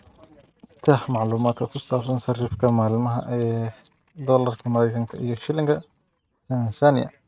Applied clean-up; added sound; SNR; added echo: neural mask model RNNoise.